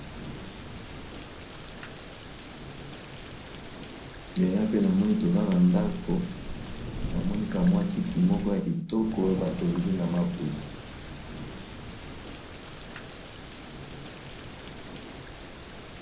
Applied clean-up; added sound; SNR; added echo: none; Thunder / Rain; 9 dB; reverberation time 0.5 s.